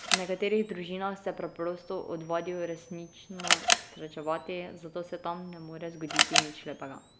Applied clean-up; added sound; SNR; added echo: none; Camera; -3 dB; none.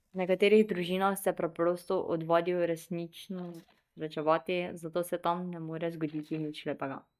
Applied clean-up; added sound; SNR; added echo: neural mask model DeepFilterNet 3.